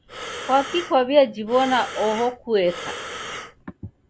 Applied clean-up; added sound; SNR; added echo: none; Breathing; 12 dB; none.